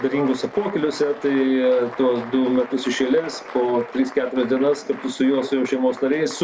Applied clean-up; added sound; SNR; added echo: none; Applause; 16 dB; none.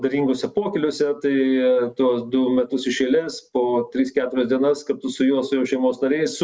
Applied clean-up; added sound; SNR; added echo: none; none; none; none.